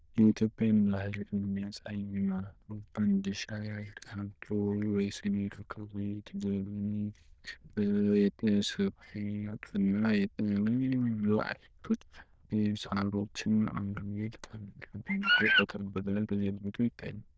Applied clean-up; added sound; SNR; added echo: neural diffusion model UNIVERSE++.